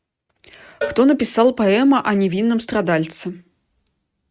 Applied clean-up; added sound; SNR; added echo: neural mask model RNNoise.